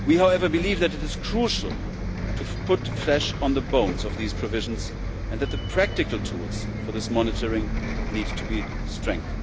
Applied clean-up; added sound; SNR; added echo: none; Bus; 2 dB; none.